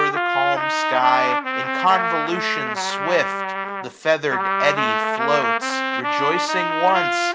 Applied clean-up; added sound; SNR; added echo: none; Trumpet; -1 dB; none.